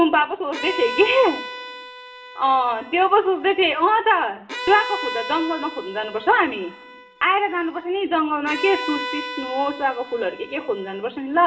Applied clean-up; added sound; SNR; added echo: none; Bowed string instrument; 12 dB; reverberation time 1.1 s.